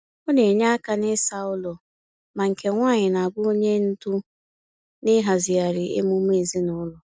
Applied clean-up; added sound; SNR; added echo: none; none; none; none.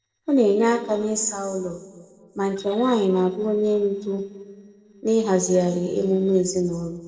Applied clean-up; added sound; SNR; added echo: neural separator model SepFormer DNS4.